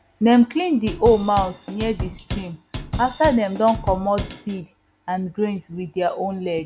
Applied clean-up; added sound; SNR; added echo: none; Drum / Drum kit; 9 dB; none.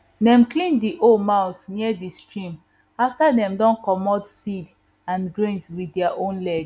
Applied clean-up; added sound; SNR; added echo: none; none; none; none.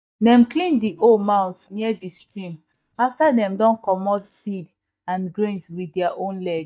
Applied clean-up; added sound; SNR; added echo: neural mask model DeepFilterNet 3.